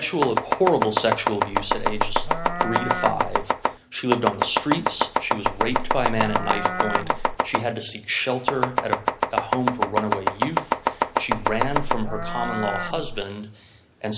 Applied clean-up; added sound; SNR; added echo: none; Livestock, farm animals, working animals + Domestic sounds, home sounds; -3 dB; none.